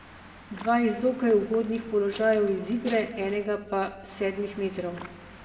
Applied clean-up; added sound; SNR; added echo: none; Waves, surf / Wind; 19 dB; reverberation time 1.2 s.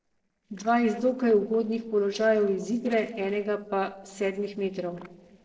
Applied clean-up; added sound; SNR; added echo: neural separator model SepFormer DNS4.